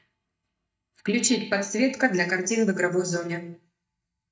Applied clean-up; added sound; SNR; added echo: neural mask model DeepFilterNet 3.